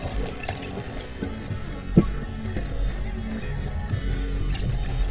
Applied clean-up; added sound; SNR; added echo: neural mask model DeepFilterNet 3.